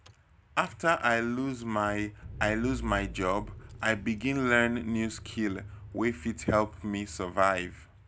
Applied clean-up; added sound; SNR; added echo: none; Engine / Car; 14 dB; none.